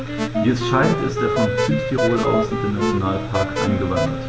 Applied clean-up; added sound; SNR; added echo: none; Alarm + Wind instrument, woodwind instrument; 1 dB; none.